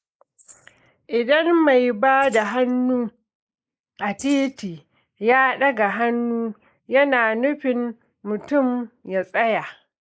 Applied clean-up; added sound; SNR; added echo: neural mask model Resemble Enhance denoiser.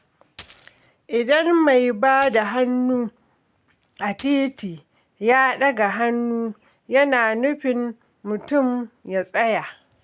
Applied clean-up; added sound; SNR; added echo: none; Coin (dropping); 17 dB; none.